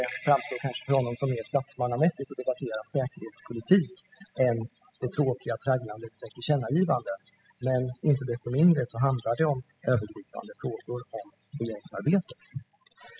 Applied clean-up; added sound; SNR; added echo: classical method spectral subtraction.